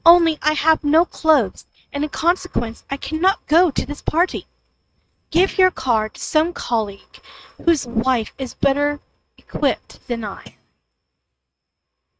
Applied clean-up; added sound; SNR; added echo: neural mask model RNNoise.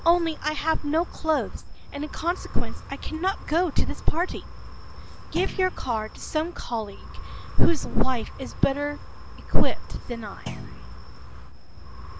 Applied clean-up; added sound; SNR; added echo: none; Thump, thud + Wind; 19 dB; none.